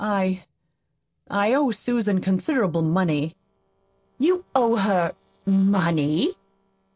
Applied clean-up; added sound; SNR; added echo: neural separator model SepFormer DNS4.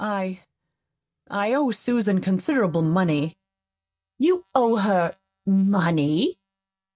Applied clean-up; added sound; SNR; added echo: neural mask model DeepFilterNet 3.